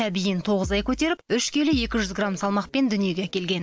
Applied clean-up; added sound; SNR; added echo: none; Bass drum; 10 dB; none.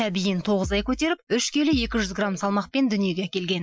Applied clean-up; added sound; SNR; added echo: classical method Wiener filter.